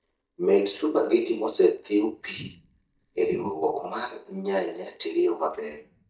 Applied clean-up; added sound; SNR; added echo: neural mask model DeepFilterNet 3.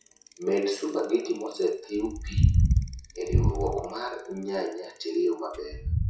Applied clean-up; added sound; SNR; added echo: classical method WPE with log-MMSE.